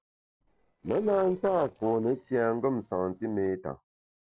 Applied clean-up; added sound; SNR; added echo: neural separator model SepFormer DNS4.